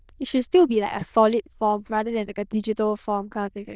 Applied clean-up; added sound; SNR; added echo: neural diffusion model UNIVERSE++.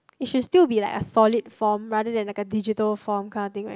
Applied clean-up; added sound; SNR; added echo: none; none; none; none.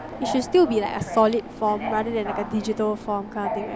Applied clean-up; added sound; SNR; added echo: none; Subway, metro, underground; 9 dB; none.